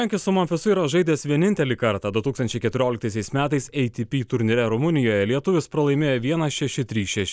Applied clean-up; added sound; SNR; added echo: none; none; none; none.